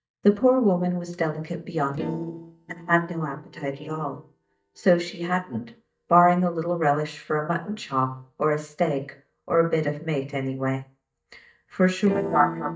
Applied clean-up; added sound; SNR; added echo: neural mask model DeepFilterNet 3.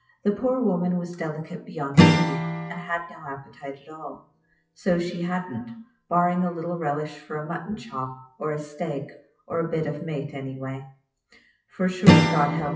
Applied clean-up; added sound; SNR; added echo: classical method WPE with log-MMSE.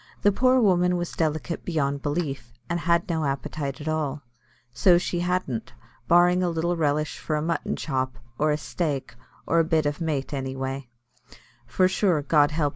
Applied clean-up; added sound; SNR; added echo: none; none; none; none.